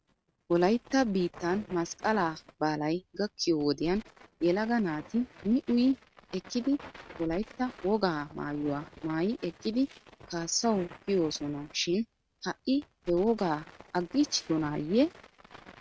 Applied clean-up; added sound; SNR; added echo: neural mask model RNNoise.